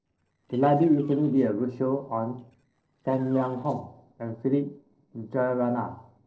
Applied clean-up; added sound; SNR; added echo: neural separator model SepFormer DNS4.